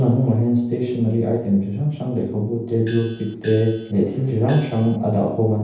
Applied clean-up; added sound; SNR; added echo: none; Gong; 20 dB; reverberation time 0.9 s.